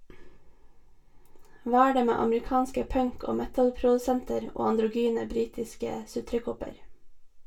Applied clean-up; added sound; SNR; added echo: none; none; none; reverberation time 0.2 s.